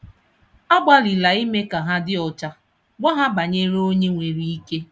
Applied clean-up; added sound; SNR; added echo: none; none; none; none.